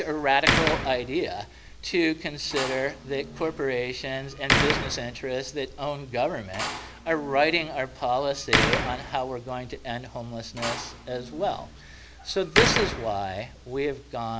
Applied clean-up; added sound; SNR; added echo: none; Slam; 2 dB; none.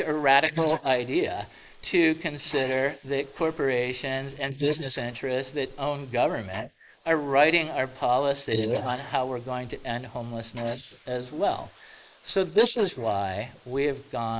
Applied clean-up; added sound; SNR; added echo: neural mask model Resemble Enhance denoiser.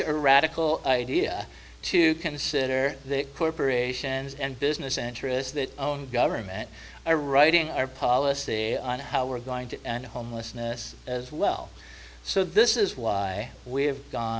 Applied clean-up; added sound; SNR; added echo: none; none; none; none.